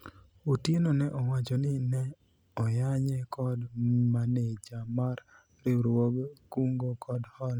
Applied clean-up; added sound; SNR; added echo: none; none; none; none.